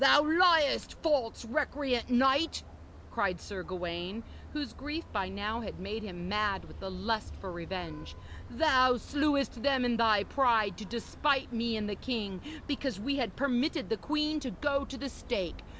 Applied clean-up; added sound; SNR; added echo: none; Vehicle horn, car horn, honking; 15 dB; none.